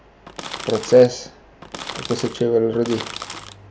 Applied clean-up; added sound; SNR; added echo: none; Crackle; 13 dB; none.